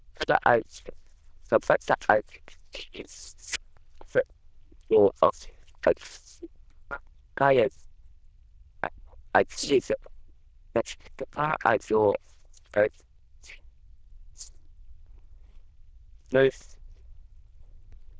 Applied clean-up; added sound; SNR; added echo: neural diffusion model UNIVERSE++.